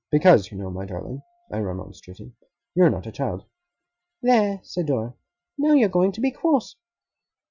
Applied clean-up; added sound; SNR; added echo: classical method Wiener filter.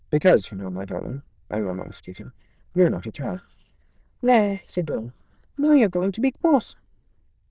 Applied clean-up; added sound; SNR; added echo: neural diffusion model UNIVERSE++.